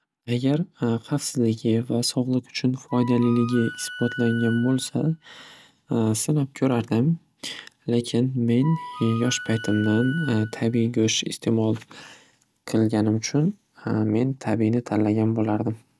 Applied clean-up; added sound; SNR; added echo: none; Wind instrument, woodwind instrument; 13 dB; none.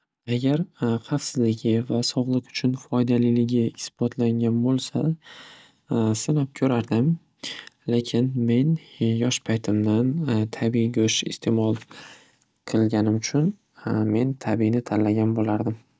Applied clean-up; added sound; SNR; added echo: none; none; none; none.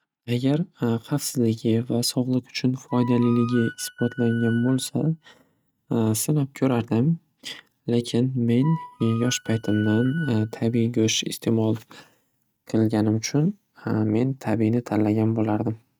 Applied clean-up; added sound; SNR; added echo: neural mask model RNNoise.